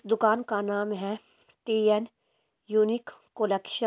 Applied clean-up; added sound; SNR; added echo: none; none; none; none.